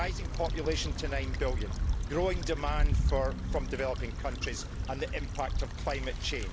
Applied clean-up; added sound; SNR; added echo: none; Stream / Trickle, dribble / Traffic noise, roadway noise; -3 dB; none.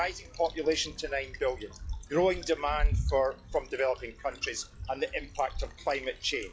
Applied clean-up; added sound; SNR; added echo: classical method log-MMSE.